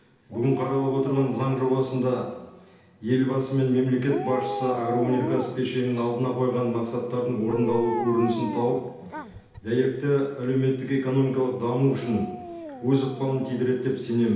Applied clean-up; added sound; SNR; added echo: none; Dog; 12 dB; reverberation time 0.8 s.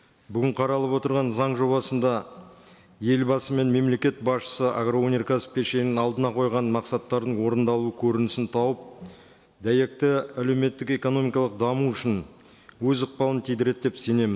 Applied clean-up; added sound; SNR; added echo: none; none; none; none.